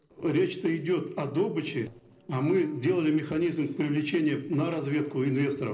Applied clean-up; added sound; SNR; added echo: neural separator model SepFormer DNS4.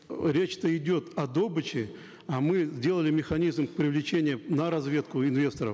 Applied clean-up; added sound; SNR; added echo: none; none; none; none.